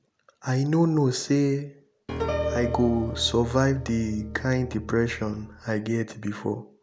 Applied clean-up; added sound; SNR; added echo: none; Piano; 7 dB; none.